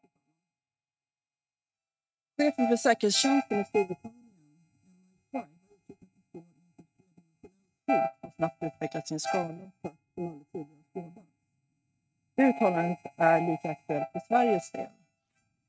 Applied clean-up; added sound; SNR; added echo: neural mask model RNNoise.